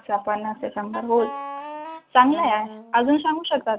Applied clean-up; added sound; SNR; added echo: none; Wind instrument, woodwind instrument; 13 dB; none.